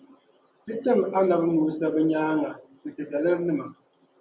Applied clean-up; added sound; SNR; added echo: none; none; none; none.